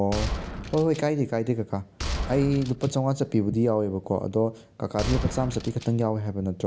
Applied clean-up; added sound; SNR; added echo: none; Gunshot, gunfire; 8 dB; none.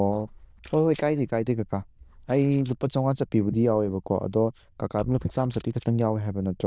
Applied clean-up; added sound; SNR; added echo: neural diffusion model UNIVERSE++.